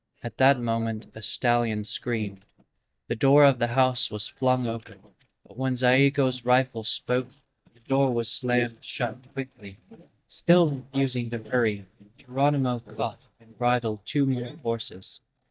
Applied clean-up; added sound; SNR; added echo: neural mask model DeepFilterNet 3.